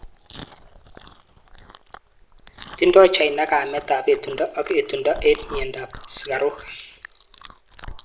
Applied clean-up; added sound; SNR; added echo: none; Chewing, mastication; 17 dB; none.